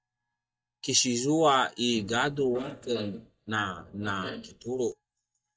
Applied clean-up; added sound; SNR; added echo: neural mask model DeepFilterNet 3.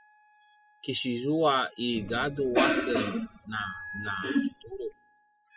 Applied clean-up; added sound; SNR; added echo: classical method spectral subtraction.